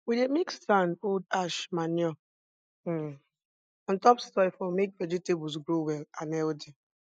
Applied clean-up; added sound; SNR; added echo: neural mask model Resemble Enhance denoiser.